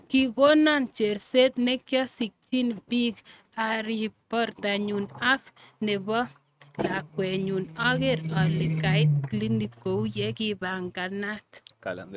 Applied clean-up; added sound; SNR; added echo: neural mask model RNNoise.